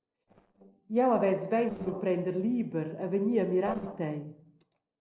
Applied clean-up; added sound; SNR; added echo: neural separator model SepFormer DNS4.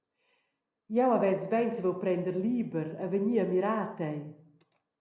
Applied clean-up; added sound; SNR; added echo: none; none; none; none.